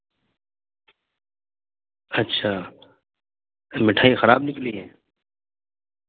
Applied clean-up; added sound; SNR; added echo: none; none; none; none.